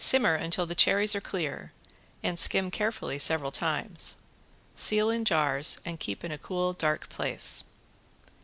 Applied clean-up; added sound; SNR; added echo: none; none; none; none.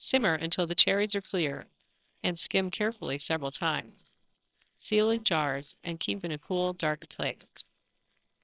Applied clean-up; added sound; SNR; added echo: neural separator model SepFormer WHAMR!.